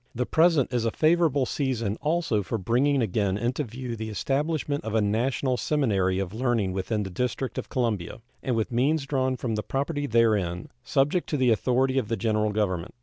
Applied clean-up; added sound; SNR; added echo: none; none; none; none.